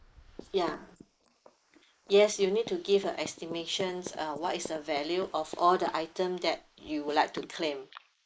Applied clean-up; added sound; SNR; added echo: neural mask model Resemble Enhance denoiser.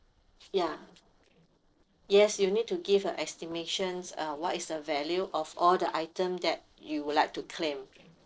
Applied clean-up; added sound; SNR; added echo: neural separator model SepFormer DNS4.